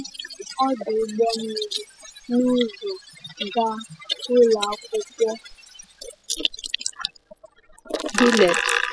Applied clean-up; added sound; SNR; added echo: classical method spectral subtraction.